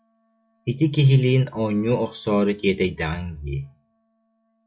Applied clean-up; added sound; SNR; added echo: classical method log-MMSE.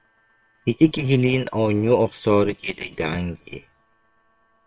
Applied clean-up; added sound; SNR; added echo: neural separator model SepFormer WHAM!.